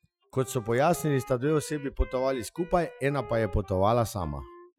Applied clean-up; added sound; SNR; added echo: classical method Wiener filter.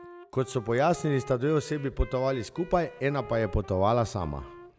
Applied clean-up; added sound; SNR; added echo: none; Wind instrument, woodwind instrument; 18 dB; none.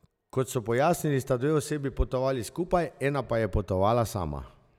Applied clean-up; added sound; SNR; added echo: none; none; none; none.